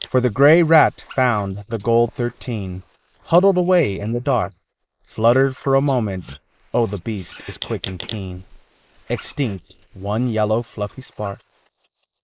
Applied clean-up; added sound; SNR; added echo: neural mask model Resemble Enhance denoiser.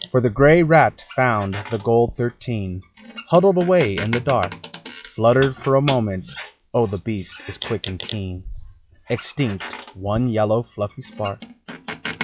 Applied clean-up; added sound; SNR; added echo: classical method log-MMSE.